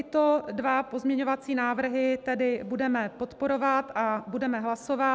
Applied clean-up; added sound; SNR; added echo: none; none; none; none.